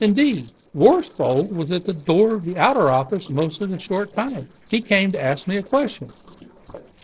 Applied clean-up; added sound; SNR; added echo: neural separator model SepFormer DNS4.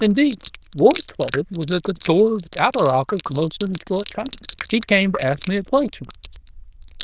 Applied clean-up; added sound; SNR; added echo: neural diffusion model UNIVERSE++.